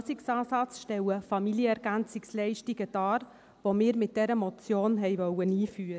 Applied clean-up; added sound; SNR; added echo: none; none; none; none.